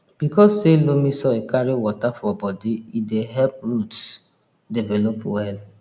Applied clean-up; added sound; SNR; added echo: none; none; none; none.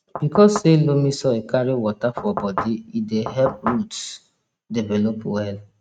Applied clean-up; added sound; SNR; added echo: neural mask model RNNoise.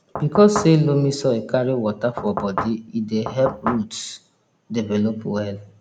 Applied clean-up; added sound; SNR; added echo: none; Knock / Wood; 6 dB; none.